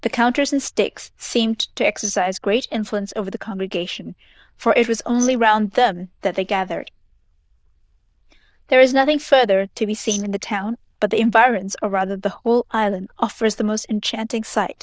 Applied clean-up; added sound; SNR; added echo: neural diffusion model UNIVERSE++.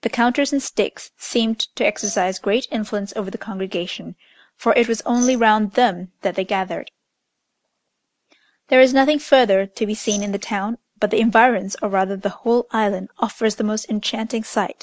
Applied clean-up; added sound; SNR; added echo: none; Glass; 10 dB; none.